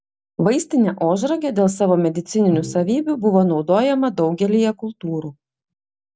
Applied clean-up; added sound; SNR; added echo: none; Bowed string instrument; 19 dB; none.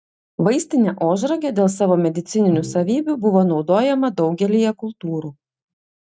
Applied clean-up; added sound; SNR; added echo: neural mask model RNNoise.